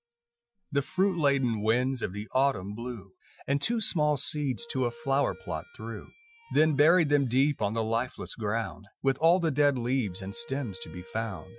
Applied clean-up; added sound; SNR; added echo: classical method Wiener filter.